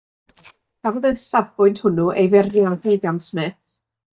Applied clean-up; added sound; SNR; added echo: neural mask model DeepFilterNet 3.